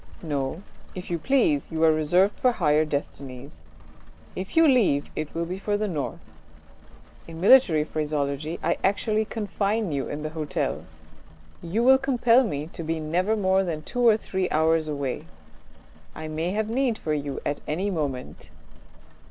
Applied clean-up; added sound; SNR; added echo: none; Rain; 13 dB; none.